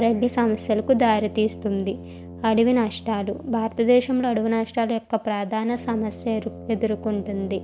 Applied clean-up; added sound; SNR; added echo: none; Brass instrument; 16 dB; none.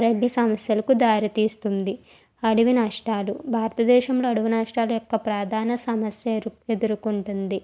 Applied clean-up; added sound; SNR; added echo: none; none; none; none.